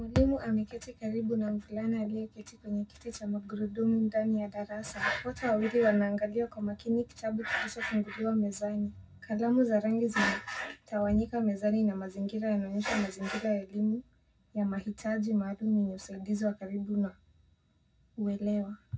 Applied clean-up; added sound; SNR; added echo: none; none; none; reverberation time 0.4 s.